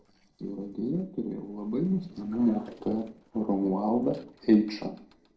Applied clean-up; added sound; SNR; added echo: neural separator model SepFormer DNS4.